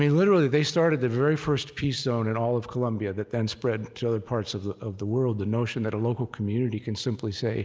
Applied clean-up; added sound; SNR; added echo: none; none; none; none.